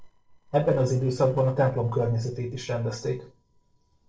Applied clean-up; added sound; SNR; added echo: neural separator model SepFormer DNS4.